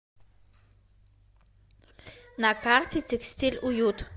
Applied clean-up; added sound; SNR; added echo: none; none; none; none.